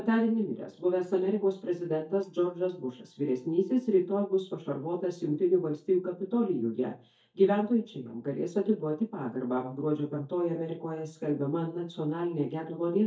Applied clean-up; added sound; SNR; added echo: neural mask model DeepFilterNet 3.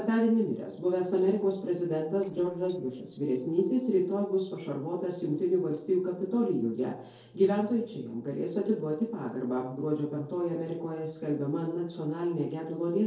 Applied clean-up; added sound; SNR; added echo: neural separator model SepFormer DNS4.